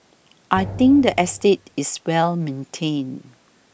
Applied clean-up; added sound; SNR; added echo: none; Drum; 14 dB; none.